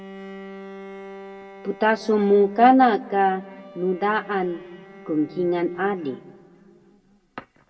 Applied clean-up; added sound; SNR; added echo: none; Bowed string instrument; 19 dB; reverberation time 1.4 s.